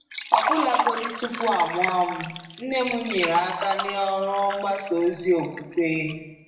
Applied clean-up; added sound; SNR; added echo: none; Liquid; 5 dB; reverberation time 0.9 s.